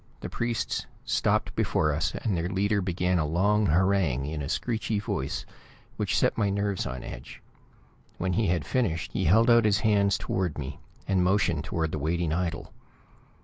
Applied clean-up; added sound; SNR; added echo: none; none; none; none.